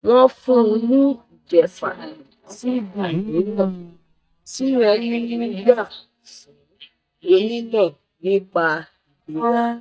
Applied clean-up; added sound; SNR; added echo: neural mask model DeepFilterNet 3.